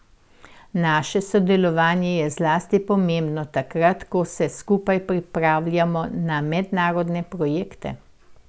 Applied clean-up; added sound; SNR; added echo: none; none; none; none.